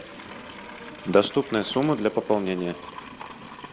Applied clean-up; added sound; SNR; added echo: none; Livestock, farm animals, working animals; 15 dB; none.